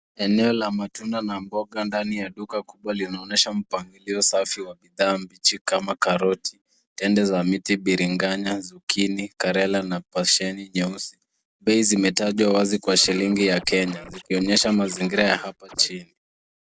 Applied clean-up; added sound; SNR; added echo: none; Scratching (performance technique); 18 dB; none.